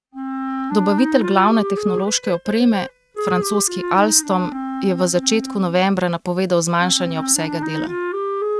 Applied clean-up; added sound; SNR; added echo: neural mask model RNNoise.